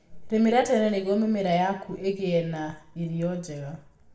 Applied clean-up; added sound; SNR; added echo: none; none; none; reverberation time 0.5 s.